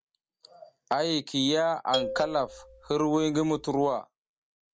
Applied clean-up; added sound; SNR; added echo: none; Marimba, xylophone; 8 dB; none.